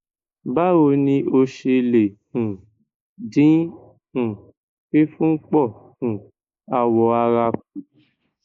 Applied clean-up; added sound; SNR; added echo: neural mask model Resemble Enhance denoiser.